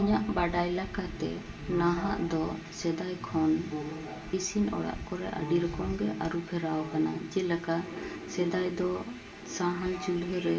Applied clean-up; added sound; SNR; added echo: none; Wind; 16 dB; reverberation time 0.2 s.